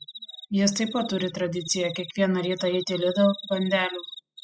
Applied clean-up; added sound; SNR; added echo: classical method spectral subtraction.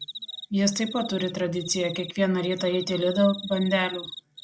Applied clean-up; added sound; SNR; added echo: none; Cricket; 13 dB; none.